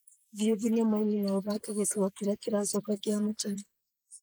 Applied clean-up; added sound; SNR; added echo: neural mask model Resemble Enhance denoiser.